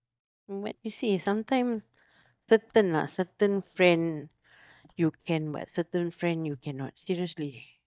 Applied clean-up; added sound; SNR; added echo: neural mask model DeepFilterNet 3.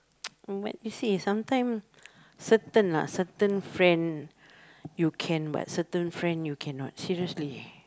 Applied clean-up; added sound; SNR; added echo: none; none; none; none.